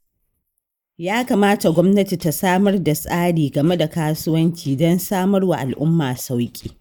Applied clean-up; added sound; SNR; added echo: neural mask model Resemble Enhance denoiser.